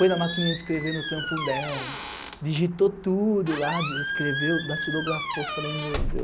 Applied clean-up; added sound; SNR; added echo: none; Squeak; 4 dB; none.